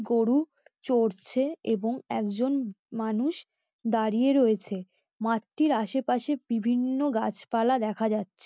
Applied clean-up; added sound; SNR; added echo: none; none; none; none.